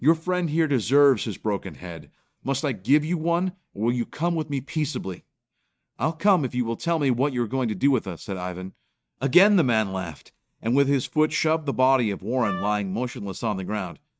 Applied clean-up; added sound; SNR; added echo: neural mask model RNNoise.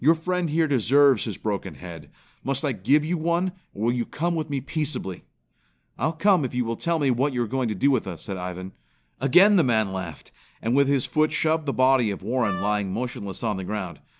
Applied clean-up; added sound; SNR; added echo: none; Wind instrument, woodwind instrument; 11 dB; none.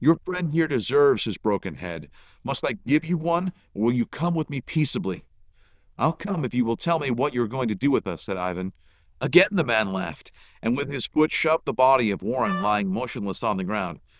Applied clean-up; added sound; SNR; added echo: neural diffusion model UNIVERSE++.